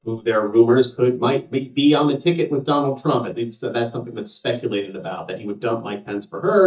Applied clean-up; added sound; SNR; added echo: neural mask model DeepFilterNet 3.